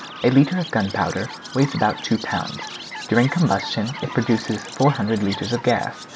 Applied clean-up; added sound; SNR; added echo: none; Chirp, tweet; 13 dB; none.